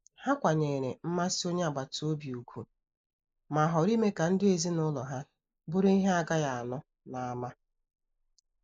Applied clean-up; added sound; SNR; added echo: neural mask model Resemble Enhance denoiser.